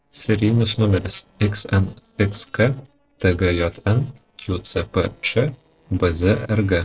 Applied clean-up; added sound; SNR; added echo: neural separator model SepFormer DNS4.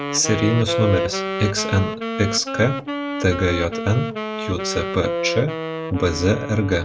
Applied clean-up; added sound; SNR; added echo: none; Wind instrument, woodwind instrument; 4 dB; none.